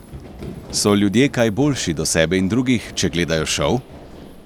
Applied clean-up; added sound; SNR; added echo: none; Run; 17 dB; none.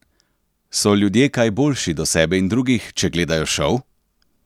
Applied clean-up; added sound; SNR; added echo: none; none; none; none.